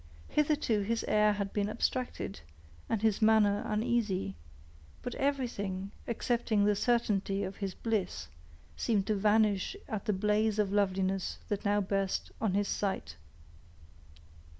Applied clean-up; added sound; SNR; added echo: none; none; none; none.